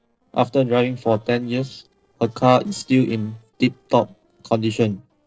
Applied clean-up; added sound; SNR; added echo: neural separator model SepFormer DNS4.